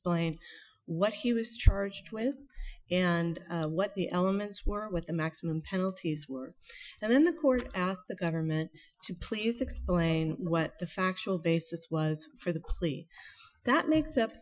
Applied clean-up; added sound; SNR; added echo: classical method Wiener filter.